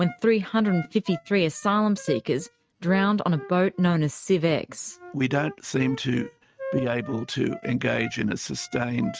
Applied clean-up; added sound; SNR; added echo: neural mask model RNNoise.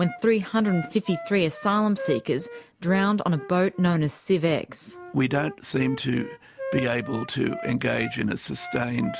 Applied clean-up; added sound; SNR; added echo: none; Wind instrument, woodwind instrument; 14 dB; none.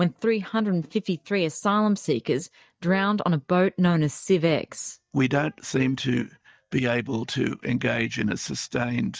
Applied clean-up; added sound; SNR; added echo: neural mask model DeepFilterNet 3.